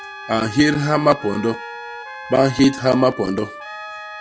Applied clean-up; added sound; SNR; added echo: none; Trumpet + Trumpet; 14 dB; none.